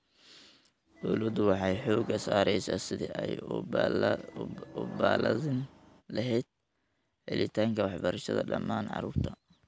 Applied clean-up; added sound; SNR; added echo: none; Subway, metro, underground / Sliding door; 18 dB; none.